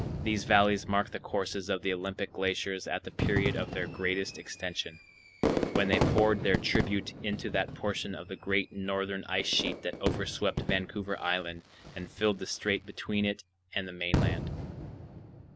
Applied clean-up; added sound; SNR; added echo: none; Fireworks; 4 dB; none.